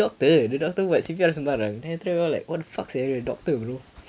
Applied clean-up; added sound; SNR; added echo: none; none; none; none.